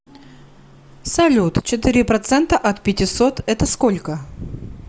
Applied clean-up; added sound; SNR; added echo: none; none; none; none.